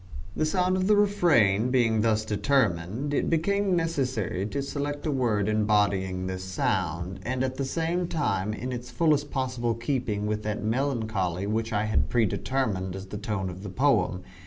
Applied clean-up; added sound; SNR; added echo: none; none; none; none.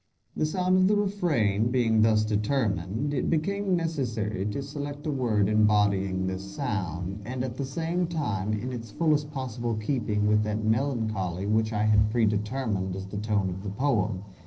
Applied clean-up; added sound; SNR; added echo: neural separator model SepFormer DNS4.